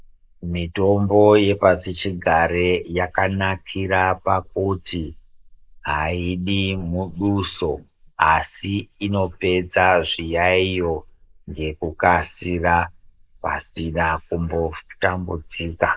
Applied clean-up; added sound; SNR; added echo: neural mask model Resemble Enhance denoiser.